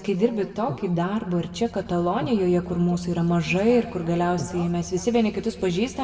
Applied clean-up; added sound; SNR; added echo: none; Breathing; 11 dB; reverberation time 1.5 s.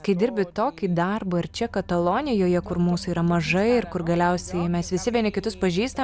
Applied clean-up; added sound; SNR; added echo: none; none; none; none.